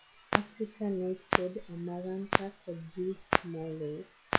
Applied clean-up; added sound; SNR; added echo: classical method log-MMSE.